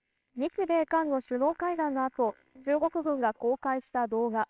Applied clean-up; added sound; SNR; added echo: neural separator model SepFormer WHAMR!.